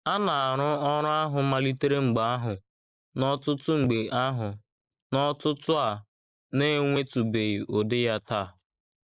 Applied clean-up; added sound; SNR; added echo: neural mask model Resemble Enhance denoiser.